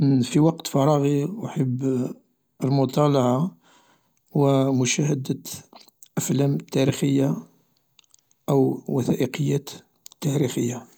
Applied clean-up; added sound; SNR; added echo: none; none; none; none.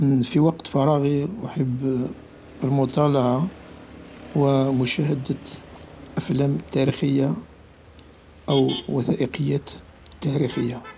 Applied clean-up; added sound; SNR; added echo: none; Motor vehicle (road); 18 dB; none.